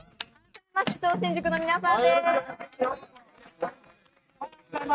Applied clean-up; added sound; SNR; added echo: neural mask model RNNoise.